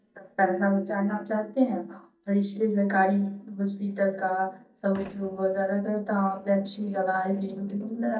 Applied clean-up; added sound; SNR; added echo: neural mask model DeepFilterNet 3.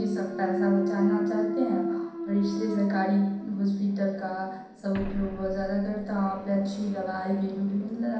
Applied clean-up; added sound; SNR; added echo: none; Thump, thud; 6 dB; reverberation time 0.6 s.